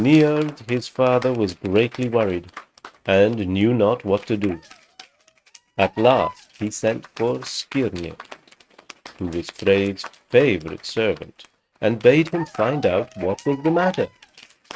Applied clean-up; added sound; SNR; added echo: neural mask model RNNoise.